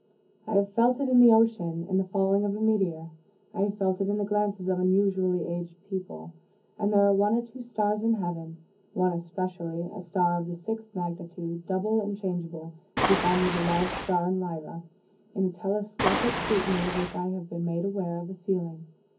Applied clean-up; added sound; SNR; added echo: none; Waves, surf; 2 dB; reverberation time 0.4 s.